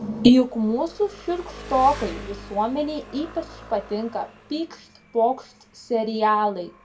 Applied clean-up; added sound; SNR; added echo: none; Engine; 18 dB; reverberation time 0.2 s.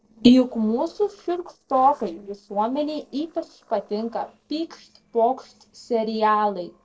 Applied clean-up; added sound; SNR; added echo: neural separator model SepFormer DNS4.